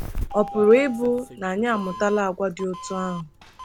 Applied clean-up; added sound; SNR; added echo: none; Doorbell; 12 dB; none.